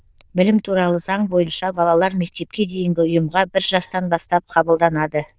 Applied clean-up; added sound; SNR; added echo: neural diffusion model UNIVERSE++.